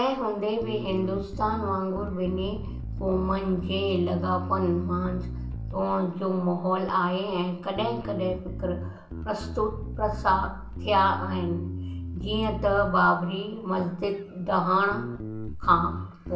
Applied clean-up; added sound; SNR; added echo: none; Bass guitar; 8 dB; reverberation time 0.2 s.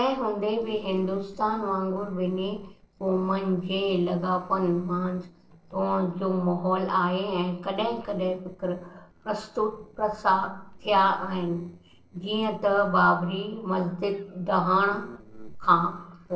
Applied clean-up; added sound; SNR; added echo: neural separator model SepFormer DNS4.